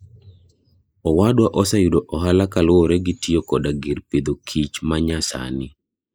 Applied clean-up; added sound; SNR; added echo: neural mask model Resemble Enhance denoiser.